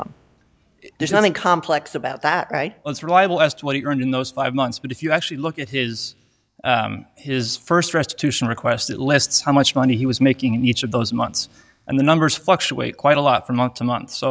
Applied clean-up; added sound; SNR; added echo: none; none; none; none.